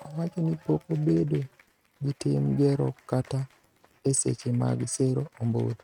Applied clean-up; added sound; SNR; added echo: neural mask model RNNoise.